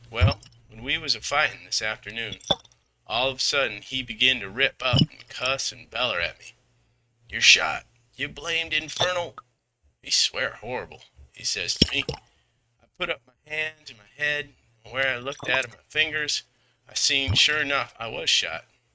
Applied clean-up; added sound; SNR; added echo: neural mask model RNNoise.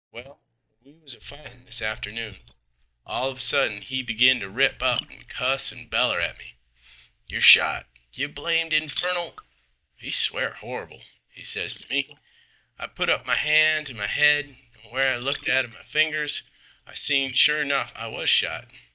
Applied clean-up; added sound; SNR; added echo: neural mask model DeepFilterNet 3.